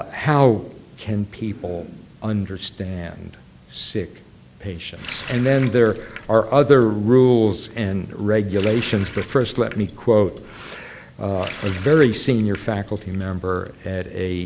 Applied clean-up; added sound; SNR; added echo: none; Water tap, faucet; 16 dB; none.